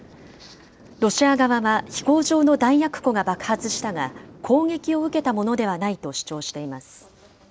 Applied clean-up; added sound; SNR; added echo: none; none; none; none.